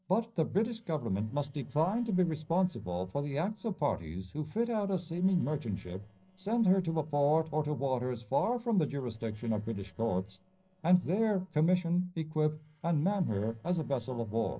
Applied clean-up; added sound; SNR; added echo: neural separator model SepFormer DNS4.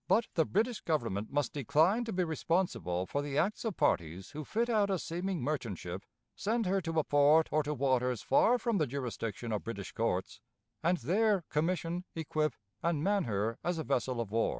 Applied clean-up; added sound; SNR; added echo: none; none; none; none.